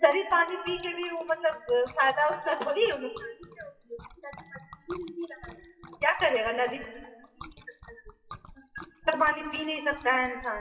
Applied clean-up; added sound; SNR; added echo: classical method WPE with log-MMSE.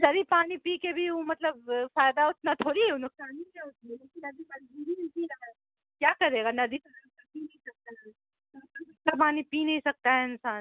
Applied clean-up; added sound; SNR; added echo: none; none; none; none.